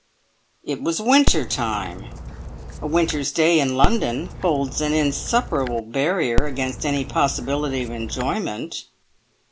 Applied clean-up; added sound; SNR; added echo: none; Dog; 2 dB; none.